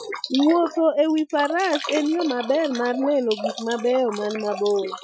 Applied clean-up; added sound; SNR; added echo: classical method Wiener filter.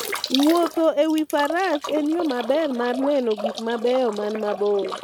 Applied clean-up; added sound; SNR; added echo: neural mask model RNNoise.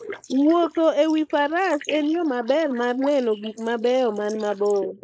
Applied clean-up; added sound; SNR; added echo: neural mask model Resemble Enhance denoiser.